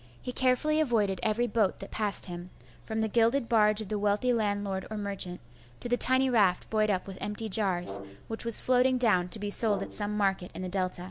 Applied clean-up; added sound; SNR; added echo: none; Brass instrument; 15 dB; none.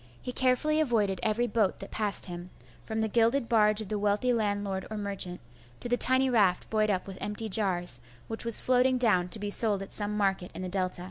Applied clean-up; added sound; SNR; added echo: none; none; none; none.